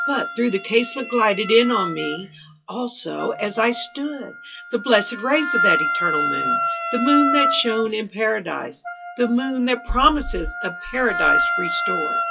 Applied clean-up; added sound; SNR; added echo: classical method WPE with log-MMSE.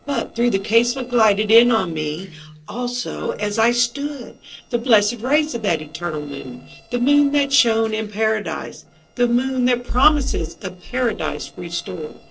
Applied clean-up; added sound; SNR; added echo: neural separator model SepFormer DNS4.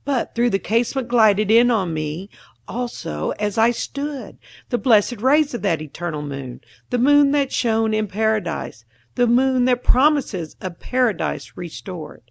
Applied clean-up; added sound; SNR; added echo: none; none; none; none.